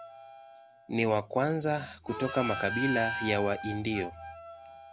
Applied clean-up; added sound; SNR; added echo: none; Harmonica; 8 dB; none.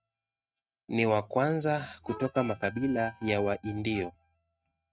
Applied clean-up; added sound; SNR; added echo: neural mask model RNNoise.